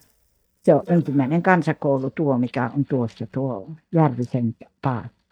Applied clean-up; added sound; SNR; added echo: neural mask model DeepFilterNet 3.